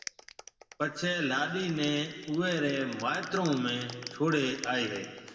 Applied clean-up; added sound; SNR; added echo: none; Clapping; 17 dB; reverberation time 1.9 s.